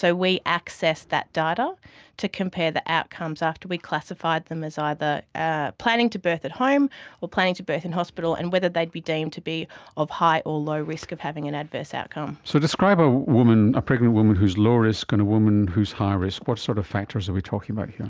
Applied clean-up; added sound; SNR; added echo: none; none; none; none.